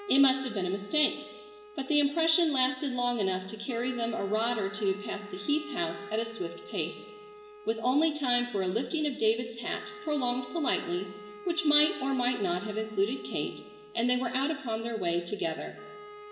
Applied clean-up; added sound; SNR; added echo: none; Wind instrument, woodwind instrument; 17 dB; reverberation time 1.0 s.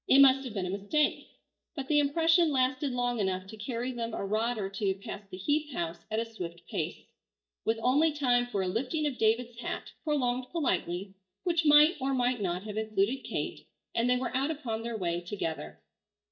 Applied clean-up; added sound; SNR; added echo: neural mask model DeepFilterNet 3.